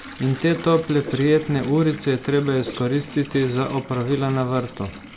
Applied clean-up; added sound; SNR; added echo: none; Bathtub (filling or washing) / Water tap, faucet + Whoosh, swoosh, swish; 16 dB; none.